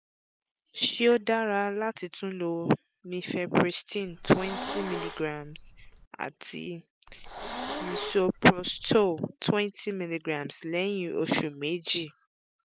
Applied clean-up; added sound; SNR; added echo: none; Hiss; 6 dB; none.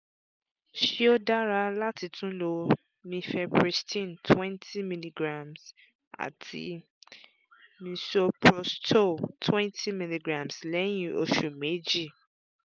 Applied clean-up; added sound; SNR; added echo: none; none; none; none.